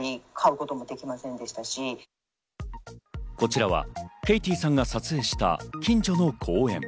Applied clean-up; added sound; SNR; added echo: none; none; none; none.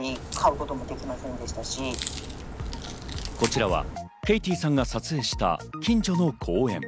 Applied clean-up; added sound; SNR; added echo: none; Crack; 8 dB; none.